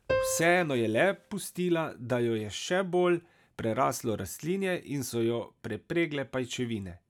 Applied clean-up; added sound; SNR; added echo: none; Piano; 8 dB; none.